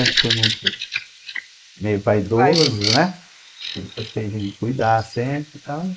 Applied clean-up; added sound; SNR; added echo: neural mask model Resemble Enhance denoiser.